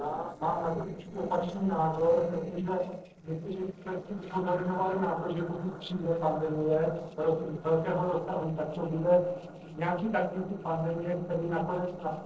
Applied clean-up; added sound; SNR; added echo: neural separator model SepFormer DNS4.